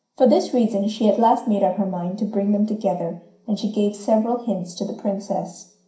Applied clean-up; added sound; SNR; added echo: none; none; none; reverberation time 0.5 s.